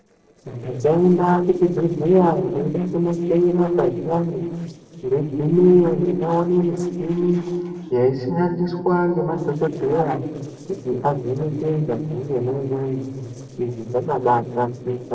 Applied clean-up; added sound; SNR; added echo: neural separator model SepFormer DNS4.